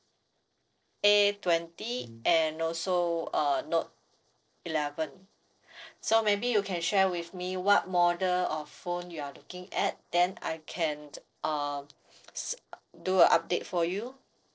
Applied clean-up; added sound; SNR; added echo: neural separator model SepFormer DNS4.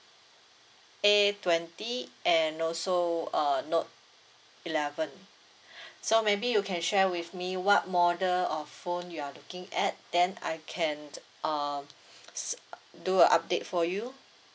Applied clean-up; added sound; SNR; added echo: none; none; none; none.